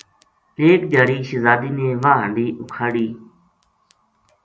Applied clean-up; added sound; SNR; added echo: none; none; none; none.